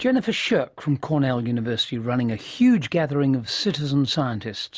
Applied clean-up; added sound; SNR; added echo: none; none; none; none.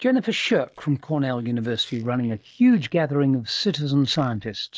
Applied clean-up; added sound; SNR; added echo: neural mask model DeepFilterNet 3.